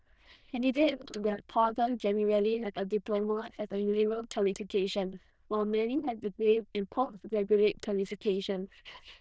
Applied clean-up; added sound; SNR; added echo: neural diffusion model UNIVERSE++.